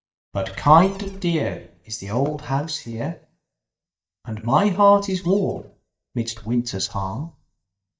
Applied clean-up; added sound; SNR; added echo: neural mask model DeepFilterNet 3.